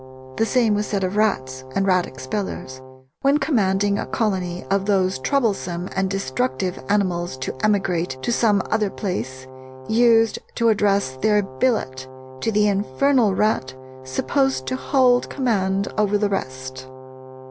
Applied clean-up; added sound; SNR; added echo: none; Brass instrument; 16 dB; none.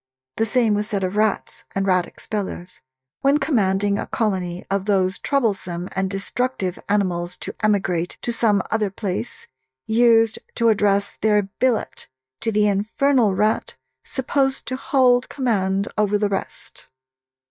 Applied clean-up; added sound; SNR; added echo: neural mask model DeepFilterNet 3.